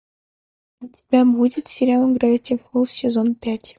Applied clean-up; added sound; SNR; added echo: neural mask model DeepFilterNet 3.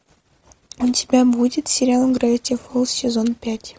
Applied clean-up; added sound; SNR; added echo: none; none; none; none.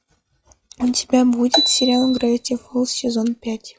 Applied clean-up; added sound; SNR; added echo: classical method log-MMSE.